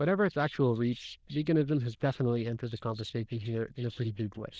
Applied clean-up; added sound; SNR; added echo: neural diffusion model UNIVERSE++.